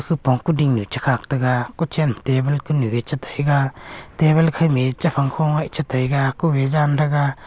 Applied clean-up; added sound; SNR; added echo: none; none; none; none.